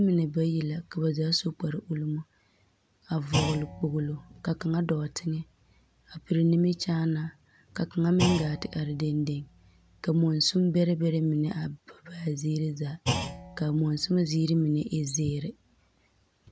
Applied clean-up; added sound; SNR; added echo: none; Thump, thud; 12 dB; none.